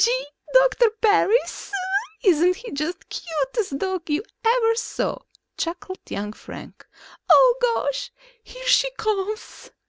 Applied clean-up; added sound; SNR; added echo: none; none; none; none.